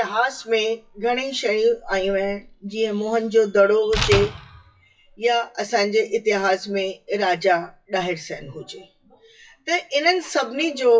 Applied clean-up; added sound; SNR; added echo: classical method WPE with log-MMSE.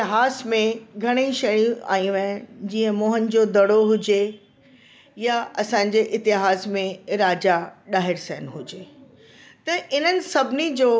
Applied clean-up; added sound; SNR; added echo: none; none; none; none.